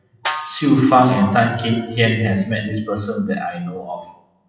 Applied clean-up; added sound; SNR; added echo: classical method WPE with log-MMSE.